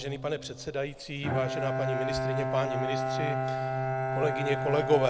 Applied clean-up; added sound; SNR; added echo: none; Bowed string instrument; 0 dB; none.